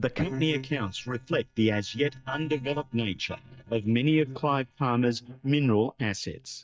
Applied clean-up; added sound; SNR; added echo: neural mask model DeepFilterNet 3.